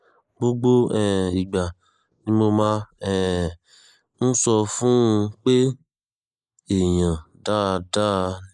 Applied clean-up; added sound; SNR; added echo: neural mask model Resemble Enhance denoiser.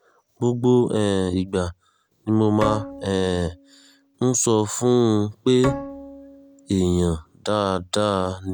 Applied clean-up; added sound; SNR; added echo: none; Bowed string instrument; 13 dB; none.